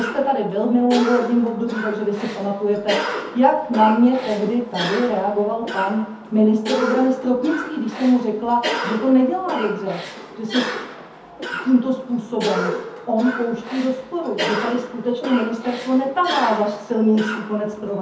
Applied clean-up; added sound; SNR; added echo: none; Cough; 9 dB; reverberation time 0.5 s.